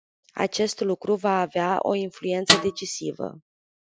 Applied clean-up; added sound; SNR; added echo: classical method Wiener filter.